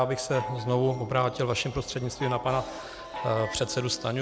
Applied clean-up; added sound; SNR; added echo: none; Chime; 11 dB; none.